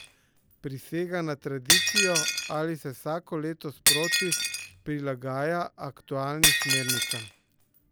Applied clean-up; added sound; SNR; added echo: none; Shatter; -3 dB; none.